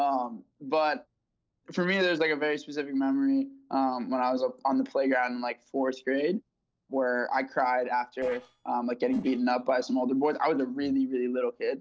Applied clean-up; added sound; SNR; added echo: neural separator model SepFormer DNS4.